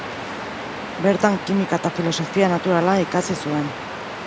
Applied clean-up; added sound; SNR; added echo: none; Waves, surf; 9 dB; none.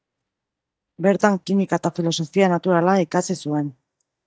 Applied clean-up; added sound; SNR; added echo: neural mask model DeepFilterNet 3.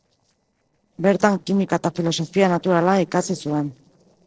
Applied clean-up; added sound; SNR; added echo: neural separator model SepFormer DNS4.